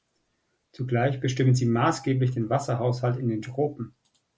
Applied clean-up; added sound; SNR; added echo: none; none; none; none.